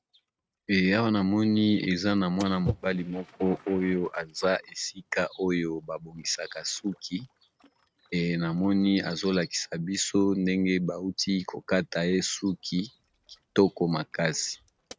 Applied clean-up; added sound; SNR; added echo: neural mask model RNNoise.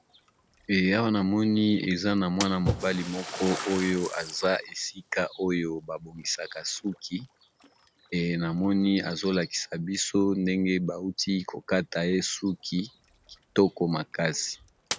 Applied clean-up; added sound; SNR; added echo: none; Splash, splatter; 14 dB; none.